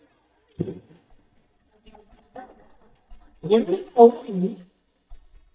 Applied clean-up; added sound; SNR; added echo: neural mask model DeepFilterNet 3.